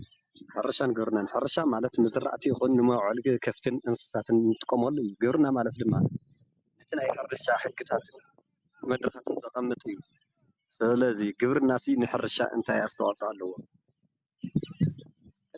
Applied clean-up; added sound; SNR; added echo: none; none; none; none.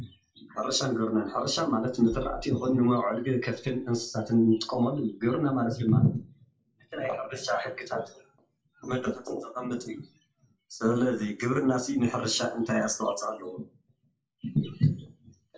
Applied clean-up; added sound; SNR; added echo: none; Bass drum; 10 dB; reverberation time 0.3 s.